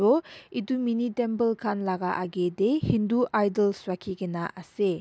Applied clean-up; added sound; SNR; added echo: none; none; none; none.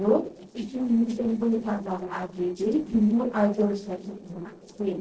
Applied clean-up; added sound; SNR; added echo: neural separator model SepFormer DNS4.